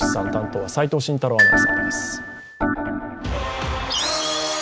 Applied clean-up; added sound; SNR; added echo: none; Organ + Glockenspiel; -3 dB; none.